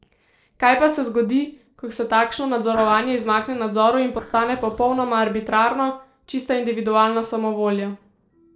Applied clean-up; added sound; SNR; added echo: neural separator model SepFormer DNS4.